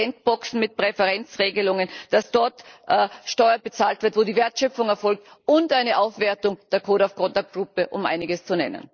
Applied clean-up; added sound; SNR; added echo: neural mask model Resemble Enhance denoiser.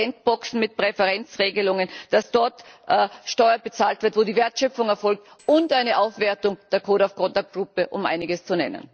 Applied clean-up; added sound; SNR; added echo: neural separator model SepFormer DNS4.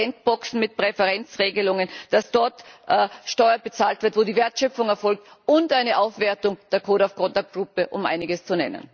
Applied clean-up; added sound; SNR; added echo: none; none; none; none.